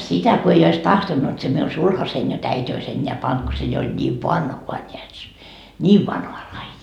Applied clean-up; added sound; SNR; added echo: none; none; none; none.